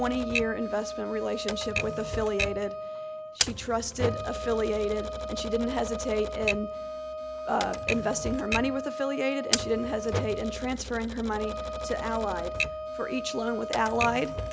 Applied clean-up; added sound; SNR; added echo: none; Typewriter + Wind instrument, woodwind instrument; 2 dB; none.